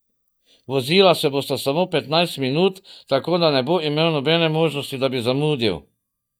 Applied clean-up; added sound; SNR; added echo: neural mask model DeepFilterNet 3.